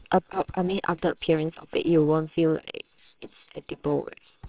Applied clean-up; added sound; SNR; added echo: neural separator model SepFormer WHAMR!.